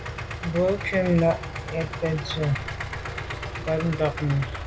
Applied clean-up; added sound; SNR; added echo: none; Idling; 7 dB; none.